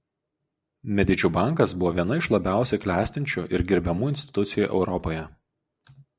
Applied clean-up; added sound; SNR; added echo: none; none; none; none.